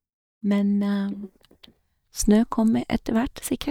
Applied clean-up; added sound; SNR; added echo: neural mask model DeepFilterNet 3.